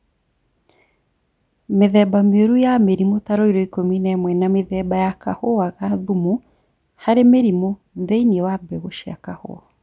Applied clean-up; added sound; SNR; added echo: none; none; none; none.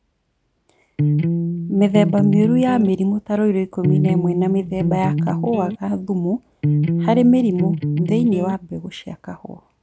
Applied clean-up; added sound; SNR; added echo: none; Electric guitar; 0 dB; none.